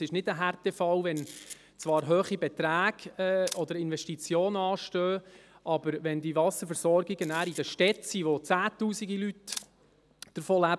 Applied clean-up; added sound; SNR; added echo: none; Camera; 18 dB; none.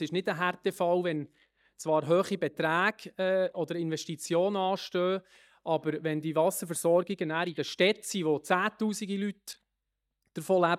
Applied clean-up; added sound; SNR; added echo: neural mask model DeepFilterNet 3.